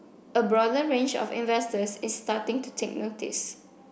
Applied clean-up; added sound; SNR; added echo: none; none; none; none.